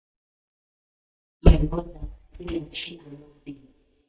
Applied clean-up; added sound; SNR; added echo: neural mask model DeepFilterNet 3.